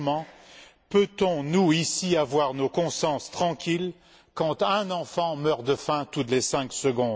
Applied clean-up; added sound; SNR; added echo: none; none; none; none.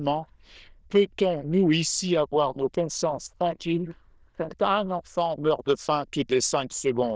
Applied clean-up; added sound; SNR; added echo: neural diffusion model UNIVERSE++.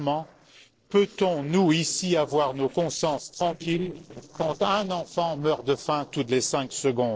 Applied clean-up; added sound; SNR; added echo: neural separator model SepFormer DNS4.